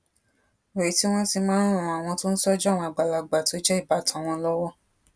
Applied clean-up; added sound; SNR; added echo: none; none; none; none.